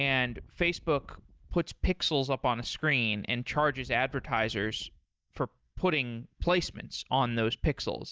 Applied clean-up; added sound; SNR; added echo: neural mask model DeepFilterNet 3.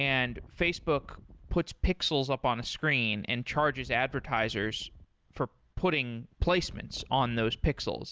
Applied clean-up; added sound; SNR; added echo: none; Wind; 18 dB; none.